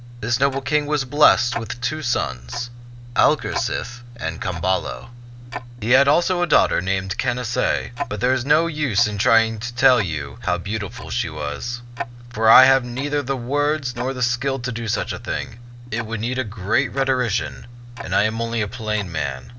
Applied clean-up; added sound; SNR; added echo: none; Tick-tock; 13 dB; none.